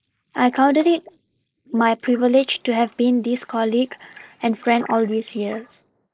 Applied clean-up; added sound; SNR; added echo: neural mask model Resemble Enhance denoiser.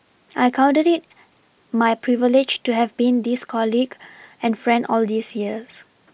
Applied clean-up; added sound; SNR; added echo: none; none; none; none.